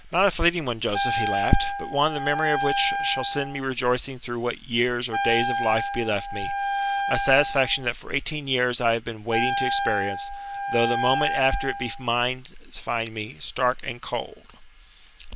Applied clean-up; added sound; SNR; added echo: none; Wind instrument, woodwind instrument; 2 dB; none.